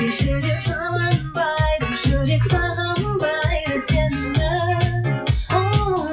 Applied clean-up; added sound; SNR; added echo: classical method WPE with log-MMSE.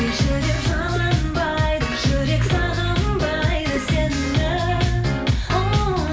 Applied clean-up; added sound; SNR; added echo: none; Whoosh, swoosh, swish; 15 dB; reverberation time 0.4 s.